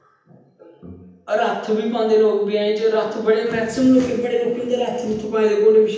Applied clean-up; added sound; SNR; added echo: none; none; none; reverberation time 0.9 s.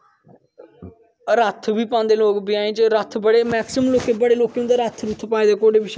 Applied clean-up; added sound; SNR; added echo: none; none; none; none.